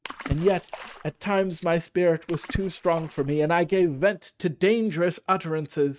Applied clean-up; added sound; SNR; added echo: neural mask model RNNoise.